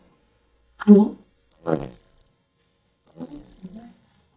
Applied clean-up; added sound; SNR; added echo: neural mask model DeepFilterNet 3.